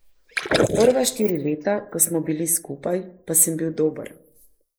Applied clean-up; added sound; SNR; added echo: neural mask model Resemble Enhance denoiser.